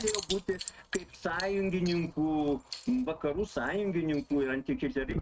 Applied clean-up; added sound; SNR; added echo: neural mask model RNNoise.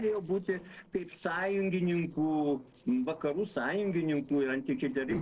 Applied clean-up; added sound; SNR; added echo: neural separator model SepFormer DNS4.